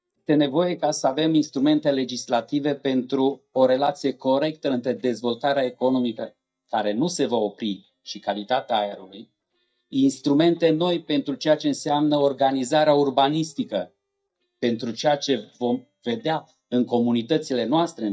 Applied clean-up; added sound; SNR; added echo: neural mask model DeepFilterNet 3.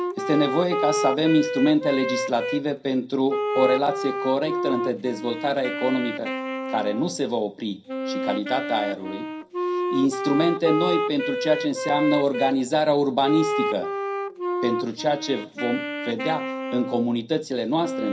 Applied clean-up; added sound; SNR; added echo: none; Wind instrument, woodwind instrument; 4 dB; reverberation time 0.3 s.